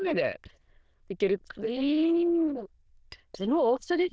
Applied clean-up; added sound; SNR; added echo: neural diffusion model UNIVERSE++.